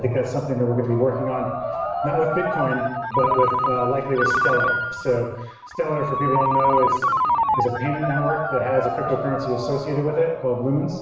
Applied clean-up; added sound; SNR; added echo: none; Ringtone; 1 dB; reverberation time 0.7 s.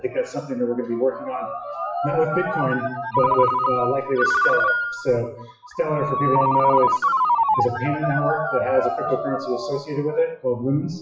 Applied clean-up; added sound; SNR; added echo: classical method WPE with log-MMSE.